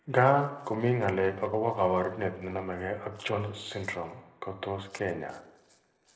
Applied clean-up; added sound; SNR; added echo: neural separator model SepFormer DNS4.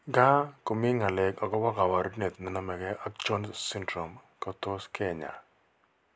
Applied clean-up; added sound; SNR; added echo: none; none; none; none.